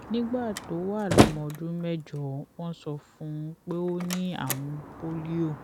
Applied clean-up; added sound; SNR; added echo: none; Slam; 0 dB; none.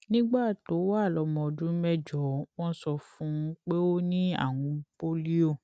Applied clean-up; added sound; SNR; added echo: none; none; none; none.